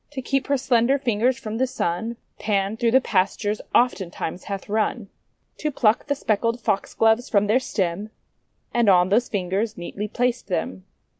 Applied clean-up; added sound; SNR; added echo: none; none; none; none.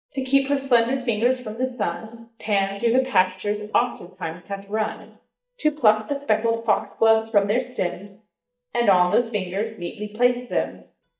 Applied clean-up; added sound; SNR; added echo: neural mask model DeepFilterNet 3.